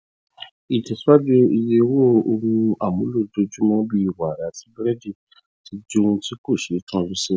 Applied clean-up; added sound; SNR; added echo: none; none; none; none.